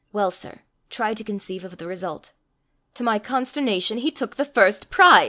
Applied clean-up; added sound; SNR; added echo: none; none; none; none.